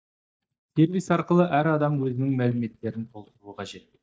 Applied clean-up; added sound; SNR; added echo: neural mask model DeepFilterNet 3.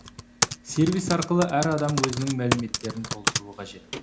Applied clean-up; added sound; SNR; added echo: none; Typing; 4 dB; reverberation time 0.4 s.